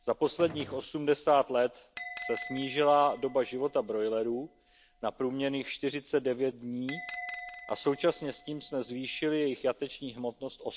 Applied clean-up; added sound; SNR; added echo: none; Gunshot, gunfire + Bell; 16 dB; none.